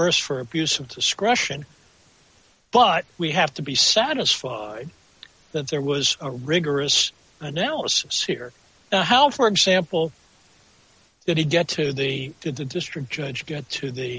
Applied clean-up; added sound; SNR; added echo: none; none; none; none.